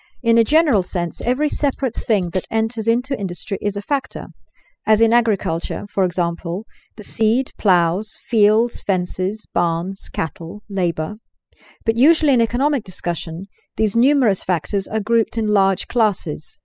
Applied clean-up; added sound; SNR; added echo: classical method spectral subtraction.